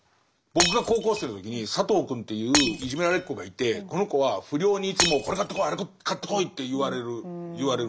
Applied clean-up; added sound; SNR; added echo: none; Shatter; 2 dB; none.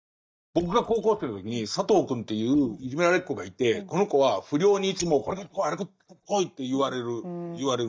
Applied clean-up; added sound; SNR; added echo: neural mask model DeepFilterNet 3.